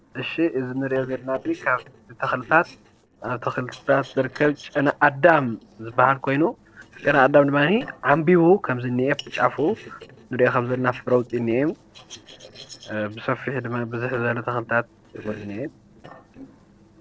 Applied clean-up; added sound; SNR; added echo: neural separator model SepFormer DNS4.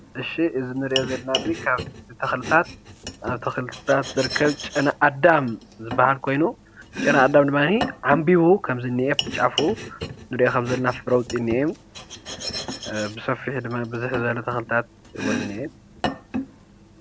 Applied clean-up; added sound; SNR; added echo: none; Domestic sounds, home sounds; 10 dB; none.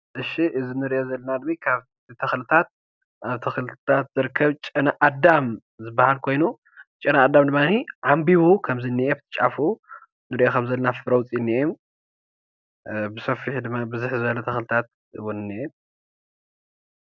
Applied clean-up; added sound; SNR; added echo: none; none; none; none.